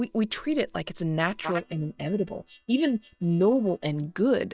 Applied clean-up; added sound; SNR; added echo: neural mask model DeepFilterNet 3.